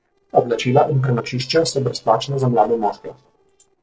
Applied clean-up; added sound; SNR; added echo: neural separator model SepFormer DNS4.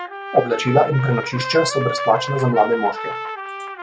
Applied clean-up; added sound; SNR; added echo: none; Trumpet; 8 dB; none.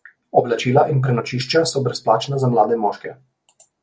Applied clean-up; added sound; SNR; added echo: none; none; none; none.